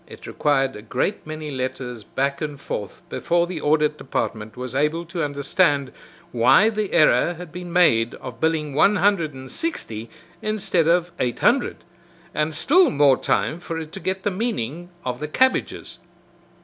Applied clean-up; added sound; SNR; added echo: none; none; none; none.